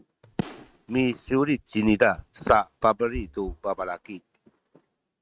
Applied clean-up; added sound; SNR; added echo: neural mask model RNNoise.